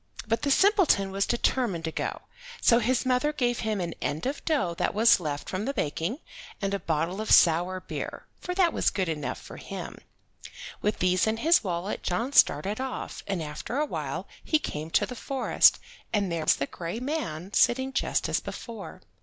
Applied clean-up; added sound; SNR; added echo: none; none; none; none.